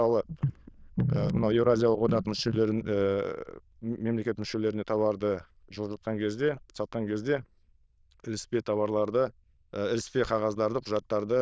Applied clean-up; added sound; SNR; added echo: neural diffusion model UNIVERSE++.